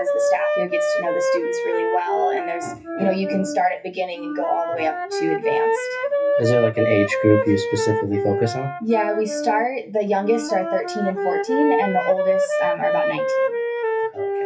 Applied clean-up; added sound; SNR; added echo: classical method WPE with log-MMSE.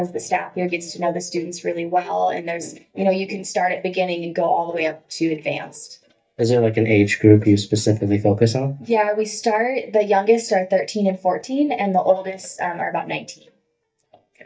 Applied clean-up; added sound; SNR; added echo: neural mask model DeepFilterNet 3.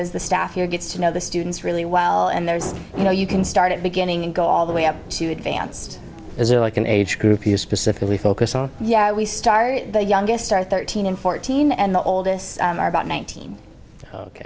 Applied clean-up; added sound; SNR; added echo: none; none; none; none.